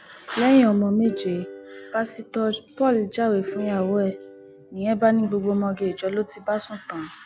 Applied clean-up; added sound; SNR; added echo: none; Plucked string instrument; 15 dB; none.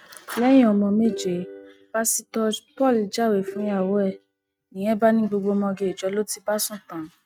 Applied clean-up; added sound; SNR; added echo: neural mask model RNNoise.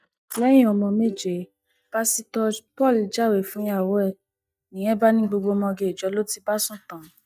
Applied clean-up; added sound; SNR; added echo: neural mask model DeepFilterNet 3.